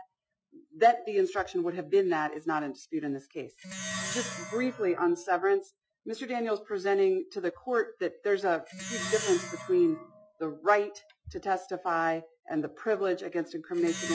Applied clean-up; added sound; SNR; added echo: classical method Wiener filter.